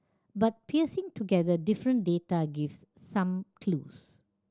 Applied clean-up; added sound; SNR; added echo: none; none; none; none.